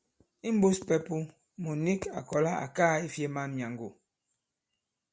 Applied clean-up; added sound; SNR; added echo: none; none; none; none.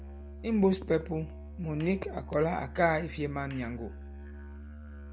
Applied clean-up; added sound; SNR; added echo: none; Musical instrument; 12 dB; none.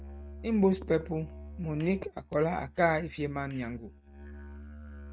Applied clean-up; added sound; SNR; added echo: neural mask model RNNoise.